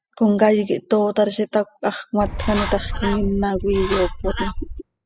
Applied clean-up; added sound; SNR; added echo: classical method spectral subtraction.